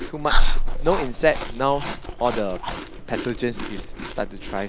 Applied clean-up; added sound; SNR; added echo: none; Chewing, mastication; -4 dB; none.